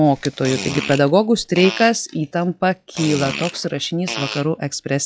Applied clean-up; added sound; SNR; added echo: classical method log-MMSE.